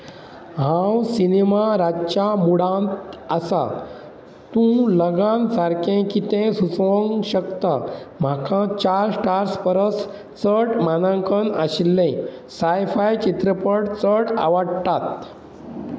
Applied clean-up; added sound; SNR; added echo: none; none; none; none.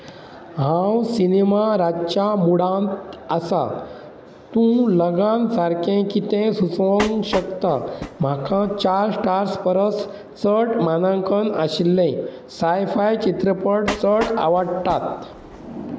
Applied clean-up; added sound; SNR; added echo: none; Train; 13 dB; none.